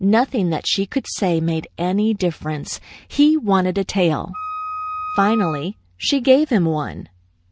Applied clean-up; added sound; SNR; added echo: none; Wind instrument, woodwind instrument; 9 dB; none.